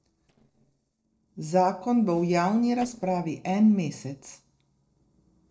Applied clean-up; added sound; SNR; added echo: neural separator model SepFormer DNS4.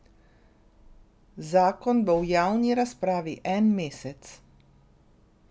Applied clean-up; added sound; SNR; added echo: none; none; none; none.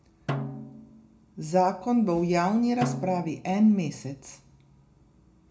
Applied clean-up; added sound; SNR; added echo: none; Snare drum; 11 dB; reverberation time 0.3 s.